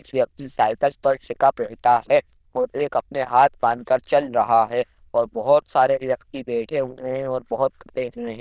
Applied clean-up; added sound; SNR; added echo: neural diffusion model UNIVERSE++.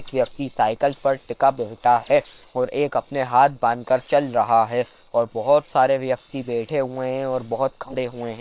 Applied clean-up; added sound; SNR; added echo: neural separator model SepFormer WHAM!.